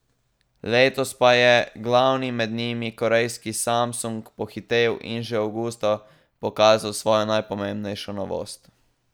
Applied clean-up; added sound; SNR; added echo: none; none; none; none.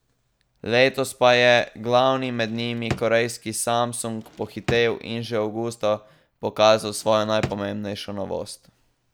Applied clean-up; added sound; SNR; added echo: none; Drawer open or close; 12 dB; none.